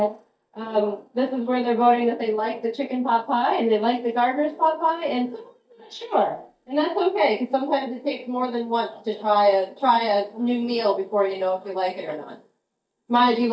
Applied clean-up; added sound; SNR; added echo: neural mask model DeepFilterNet 3.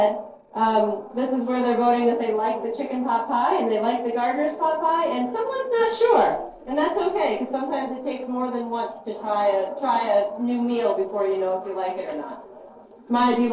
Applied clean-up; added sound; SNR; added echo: neural separator model SepFormer DNS4.